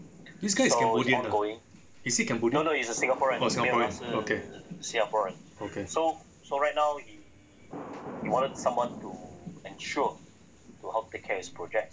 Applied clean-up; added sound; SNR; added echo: none; Thunder; 14 dB; none.